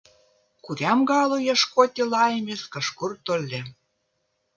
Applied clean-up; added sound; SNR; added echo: none; none; none; none.